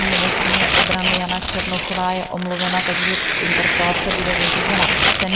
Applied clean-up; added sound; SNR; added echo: none; Tearing; -5 dB; none.